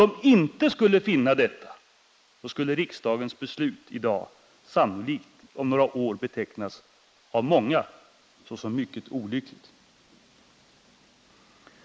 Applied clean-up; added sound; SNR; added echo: neural mask model Resemble Enhance denoiser.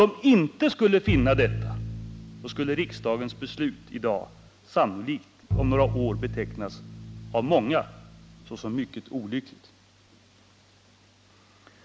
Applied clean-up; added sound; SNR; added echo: none; Bowed string instrument; 5 dB; none.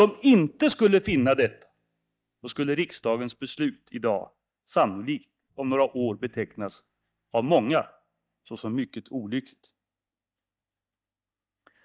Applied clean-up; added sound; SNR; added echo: neural mask model DeepFilterNet 3.